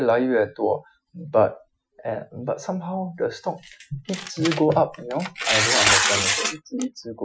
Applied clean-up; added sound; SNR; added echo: classical method Wiener filter.